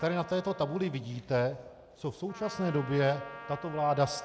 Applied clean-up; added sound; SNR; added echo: none; Trumpet; 16 dB; none.